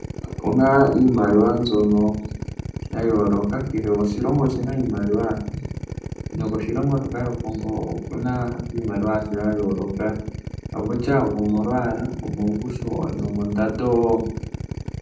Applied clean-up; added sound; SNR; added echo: none; Drill; 9 dB; reverberation time 0.6 s.